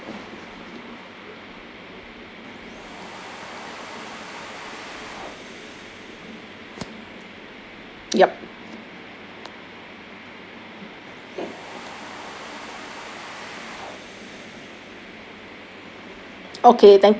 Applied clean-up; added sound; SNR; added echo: none; Domestic sounds, home sounds; 19 dB; none.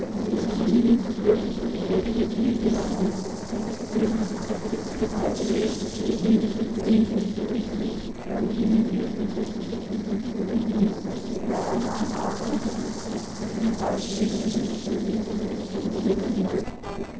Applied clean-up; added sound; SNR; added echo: neural separator model SepFormer DNS4.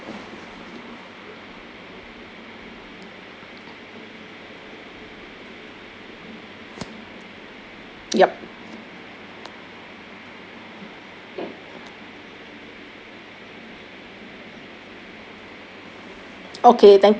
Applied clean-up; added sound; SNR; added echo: none; none; none; none.